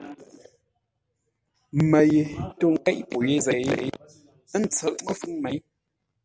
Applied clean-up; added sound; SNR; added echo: none; none; none; none.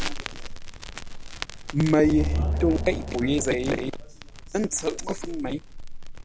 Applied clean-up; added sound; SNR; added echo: none; Drum + Crackle; 4 dB; none.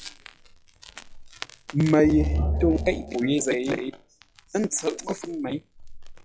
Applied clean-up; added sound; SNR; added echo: classical method log-MMSE.